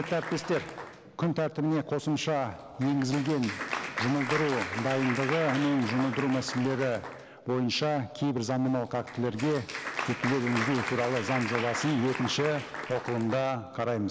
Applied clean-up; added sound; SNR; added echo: none; Applause; 8 dB; none.